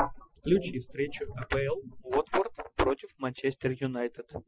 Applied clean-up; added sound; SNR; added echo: classical method Wiener filter.